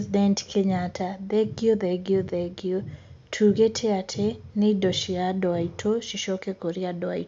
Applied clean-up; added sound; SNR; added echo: none; none; none; none.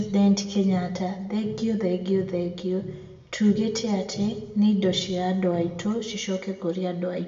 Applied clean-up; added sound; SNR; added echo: none; none; none; reverberation time 0.8 s.